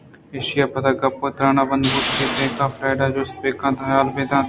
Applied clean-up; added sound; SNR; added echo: none; Tools; 5 dB; none.